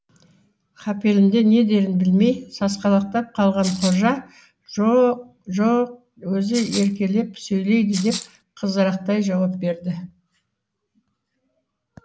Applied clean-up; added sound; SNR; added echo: none; Rattle (instrument); 11 dB; none.